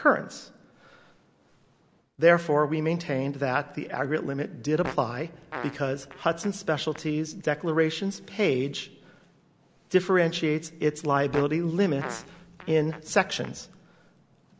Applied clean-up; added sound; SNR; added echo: none; Fart; 16 dB; none.